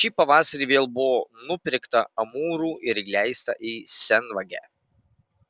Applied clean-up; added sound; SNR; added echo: none; none; none; none.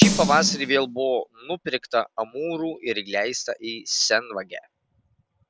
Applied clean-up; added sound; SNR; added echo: none; Snare drum; -1 dB; none.